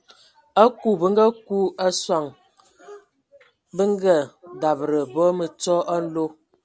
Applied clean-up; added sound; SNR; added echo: none; none; none; none.